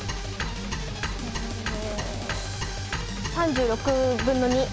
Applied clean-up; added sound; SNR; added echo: none; none; none; none.